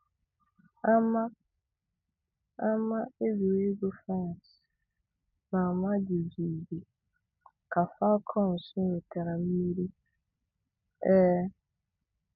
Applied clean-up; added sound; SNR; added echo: none; none; none; none.